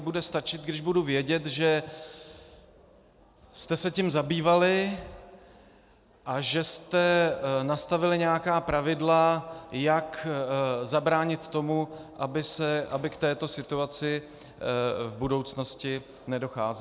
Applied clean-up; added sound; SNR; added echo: none; none; none; none.